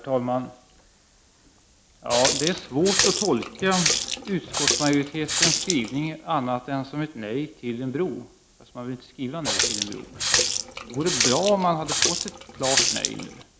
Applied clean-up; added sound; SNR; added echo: none; Water tap, faucet; -2 dB; none.